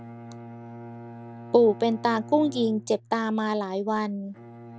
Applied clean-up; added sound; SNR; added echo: none; Bowed string instrument; 16 dB; none.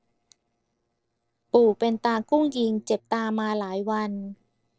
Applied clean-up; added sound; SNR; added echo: neural separator model SepFormer DNS4.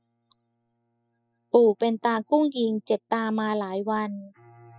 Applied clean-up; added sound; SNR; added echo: classical method spectral subtraction.